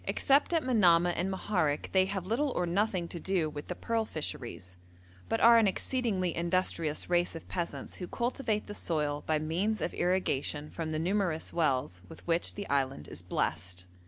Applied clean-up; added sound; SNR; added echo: none; none; none; none.